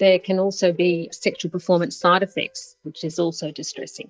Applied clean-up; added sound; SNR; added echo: neural mask model DeepFilterNet 3.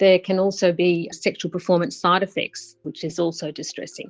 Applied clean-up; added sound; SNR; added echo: none; none; none; none.